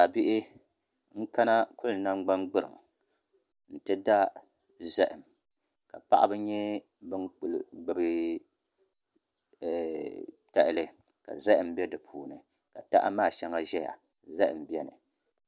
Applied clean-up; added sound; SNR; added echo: none; none; none; none.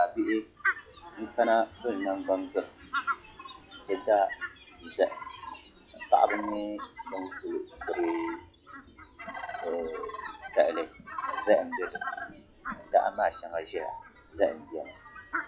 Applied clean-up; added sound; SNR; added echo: classical method log-MMSE.